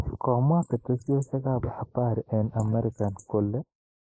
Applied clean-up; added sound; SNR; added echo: neural mask model Resemble Enhance denoiser.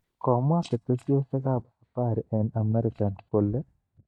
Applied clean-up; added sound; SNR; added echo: neural mask model DeepFilterNet 3.